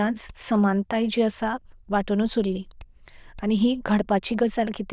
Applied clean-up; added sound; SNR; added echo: neural diffusion model UNIVERSE++.